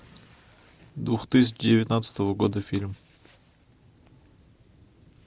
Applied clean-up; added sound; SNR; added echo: none; none; none; none.